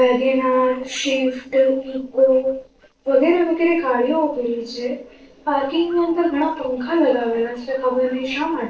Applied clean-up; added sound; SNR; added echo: neural separator model SepFormer DNS4.